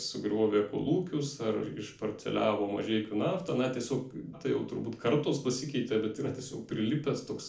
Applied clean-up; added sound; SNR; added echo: none; none; none; reverberation time 0.4 s.